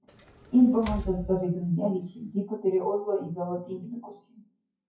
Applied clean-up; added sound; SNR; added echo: classical method WPE with log-MMSE.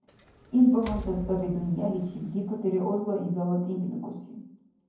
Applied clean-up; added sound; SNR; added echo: none; Door; 15 dB; reverberation time 0.9 s.